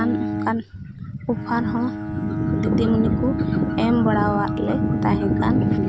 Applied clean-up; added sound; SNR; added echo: none; Bowed string instrument; 5 dB; none.